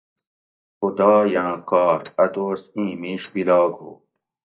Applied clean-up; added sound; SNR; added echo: neural mask model DeepFilterNet 3.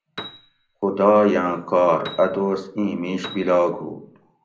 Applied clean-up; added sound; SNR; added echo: none; Piano; 19 dB; reverberation time 0.5 s.